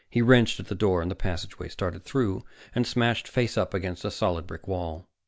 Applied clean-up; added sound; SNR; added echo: none; none; none; none.